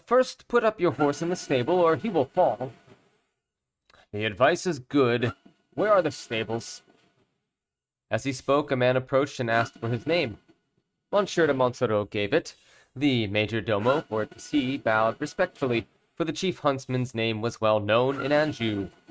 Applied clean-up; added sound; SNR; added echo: neural mask model RNNoise.